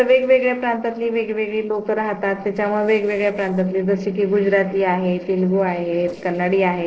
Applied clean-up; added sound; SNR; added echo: neural separator model SepFormer DNS4.